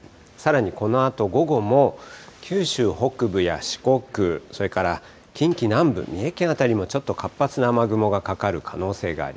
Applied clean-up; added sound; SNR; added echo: none; none; none; none.